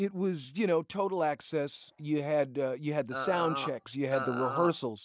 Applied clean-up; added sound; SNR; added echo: none; Burping, eructation; 6 dB; none.